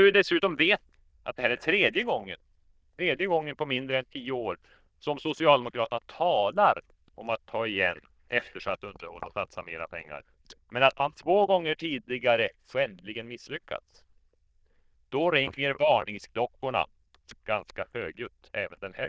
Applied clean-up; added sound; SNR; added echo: neural diffusion model UNIVERSE++.